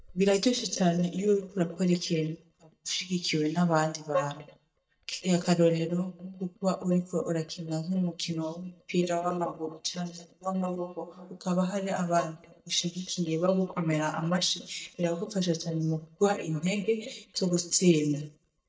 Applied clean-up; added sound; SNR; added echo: neural mask model DeepFilterNet 3.